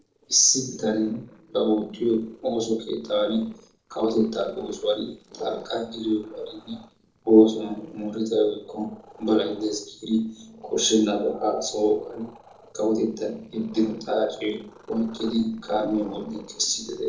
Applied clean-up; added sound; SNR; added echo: neural separator model SepFormer DNS4.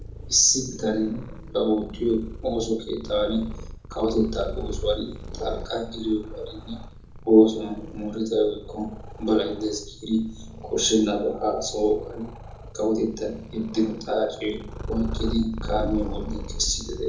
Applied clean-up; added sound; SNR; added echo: none; Purr; 10 dB; reverberation time 0.6 s.